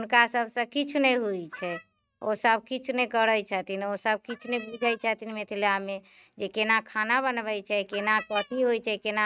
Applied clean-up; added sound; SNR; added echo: neural mask model RNNoise.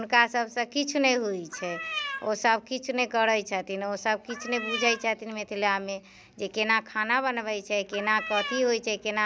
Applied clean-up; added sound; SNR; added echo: none; Cat; 7 dB; none.